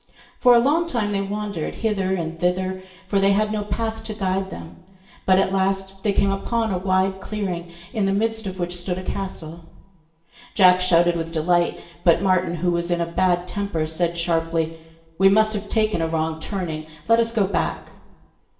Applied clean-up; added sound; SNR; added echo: none; none; none; reverberation time 1.0 s.